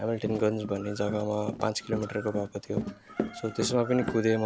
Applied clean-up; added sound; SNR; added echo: none; Run; 8 dB; none.